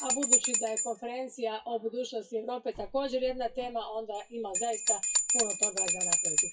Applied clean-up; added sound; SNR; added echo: classical method WPE with log-MMSE.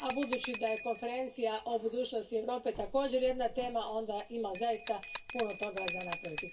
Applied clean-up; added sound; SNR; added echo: none; Bell; -5 dB; reverberation time 0.2 s.